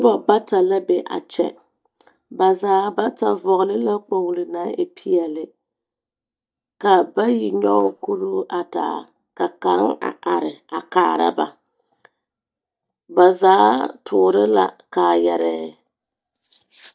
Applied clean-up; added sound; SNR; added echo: neural mask model DeepFilterNet 3.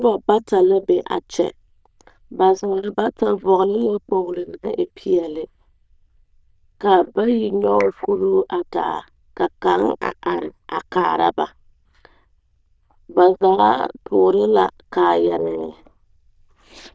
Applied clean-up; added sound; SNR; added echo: neural diffusion model UNIVERSE++.